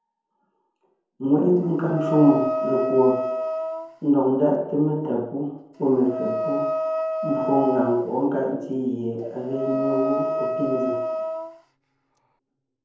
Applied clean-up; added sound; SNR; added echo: none; Wind instrument, woodwind instrument; 4 dB; reverberation time 0.9 s.